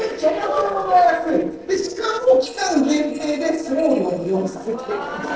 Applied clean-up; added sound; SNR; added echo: neural separator model SepFormer DNS4.